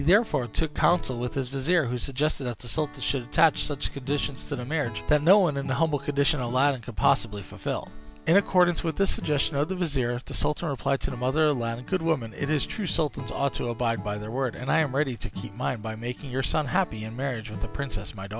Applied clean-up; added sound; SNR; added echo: none; Acoustic guitar / Strum; 17 dB; none.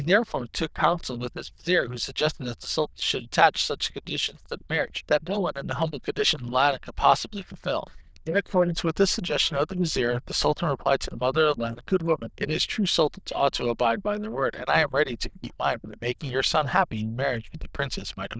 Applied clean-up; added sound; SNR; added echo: neural diffusion model UNIVERSE++.